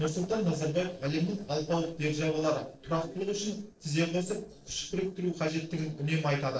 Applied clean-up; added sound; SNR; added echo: neural separator model SepFormer DNS4.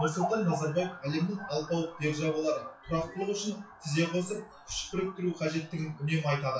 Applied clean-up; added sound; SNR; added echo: classical method WPE with log-MMSE.